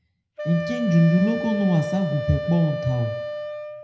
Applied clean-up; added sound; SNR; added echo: none; Wind instrument, woodwind instrument; 7 dB; reverberation time 0.8 s.